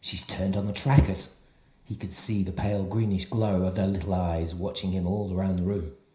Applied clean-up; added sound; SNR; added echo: none; none; none; reverberation time 0.5 s.